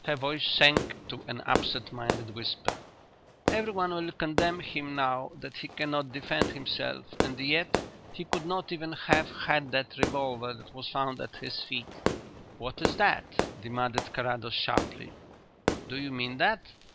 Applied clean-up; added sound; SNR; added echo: none; Fireworks; 4 dB; none.